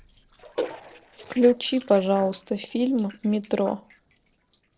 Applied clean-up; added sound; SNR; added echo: neural separator model SepFormer DNS4.